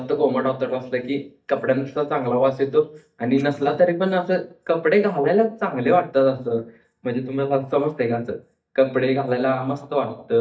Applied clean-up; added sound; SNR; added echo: neural mask model DeepFilterNet 3.